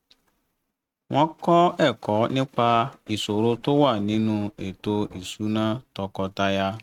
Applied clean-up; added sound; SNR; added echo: neural mask model RNNoise.